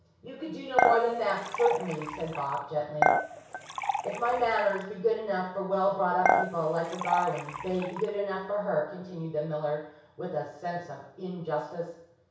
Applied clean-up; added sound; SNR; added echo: none; Dishes, pots, and pans / Chink, clink; 0 dB; reverberation time 0.6 s.